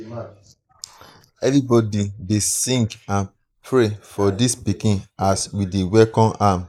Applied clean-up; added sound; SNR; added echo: neural mask model Resemble Enhance denoiser.